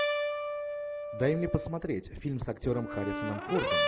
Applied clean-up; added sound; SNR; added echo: none; Brass instrument; 0 dB; none.